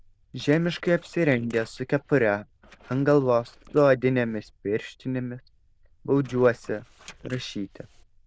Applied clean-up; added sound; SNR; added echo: neural diffusion model UNIVERSE++.